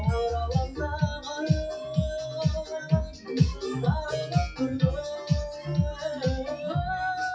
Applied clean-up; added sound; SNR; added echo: classical method WPE with log-MMSE.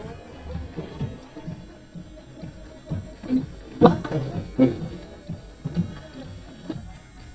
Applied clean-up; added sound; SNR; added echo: neural mask model DeepFilterNet 3.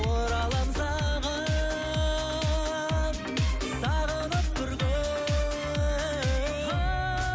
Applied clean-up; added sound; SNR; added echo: none; none; none; none.